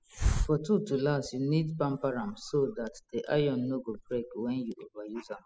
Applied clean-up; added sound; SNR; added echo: classical method spectral subtraction.